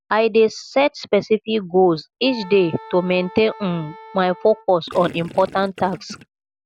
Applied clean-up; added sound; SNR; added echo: none; Gurgling + Wind instrument, woodwind instrument; 19 dB; none.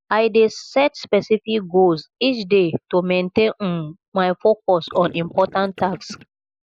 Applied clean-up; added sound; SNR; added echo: neural mask model Resemble Enhance denoiser.